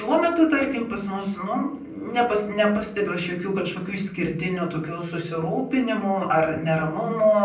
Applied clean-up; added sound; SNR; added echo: none; none; none; reverberation time 0.6 s.